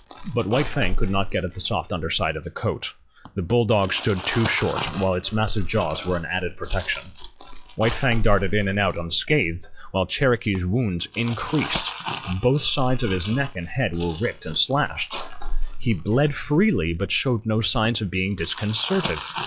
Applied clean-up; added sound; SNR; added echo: classical method log-MMSE.